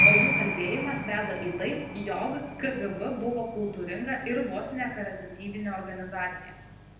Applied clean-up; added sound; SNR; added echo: none; Piano; -1 dB; reverberation time 0.8 s.